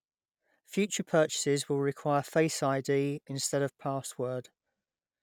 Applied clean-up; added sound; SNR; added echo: none; none; none; none.